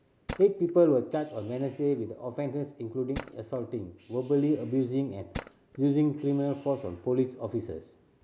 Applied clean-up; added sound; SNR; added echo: none; Tools; 17 dB; none.